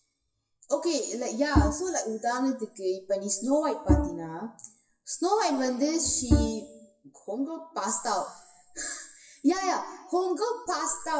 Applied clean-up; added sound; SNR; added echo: classical method WPE with log-MMSE.